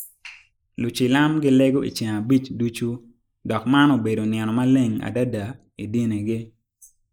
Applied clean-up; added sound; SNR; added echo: neural mask model Resemble Enhance denoiser.